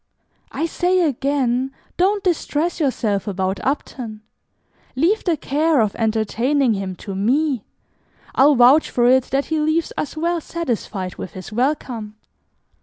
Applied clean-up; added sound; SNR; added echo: none; none; none; none.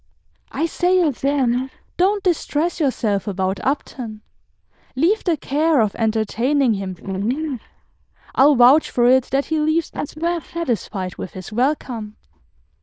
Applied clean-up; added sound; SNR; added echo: neural diffusion model UNIVERSE++.